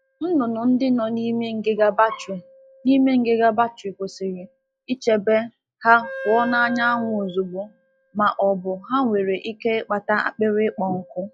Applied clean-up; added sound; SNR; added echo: classical method log-MMSE.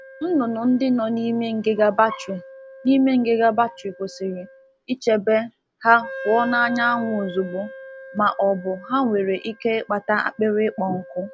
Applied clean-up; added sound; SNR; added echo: none; Wind instrument, woodwind instrument; 17 dB; none.